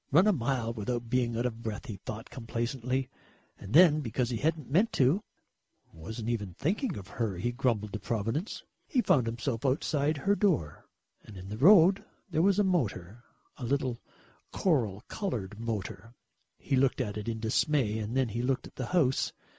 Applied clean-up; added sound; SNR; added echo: none; none; none; none.